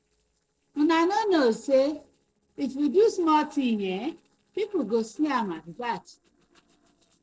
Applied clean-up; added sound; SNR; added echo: neural separator model SepFormer DNS4.